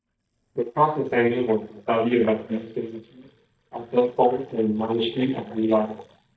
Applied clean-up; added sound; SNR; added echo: neural mask model DeepFilterNet 3.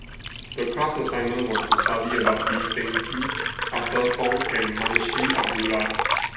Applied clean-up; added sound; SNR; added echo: none; Liquid; -1 dB; reverberation time 0.9 s.